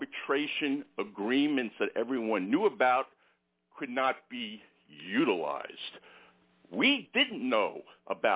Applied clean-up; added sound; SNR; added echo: none; none; none; none.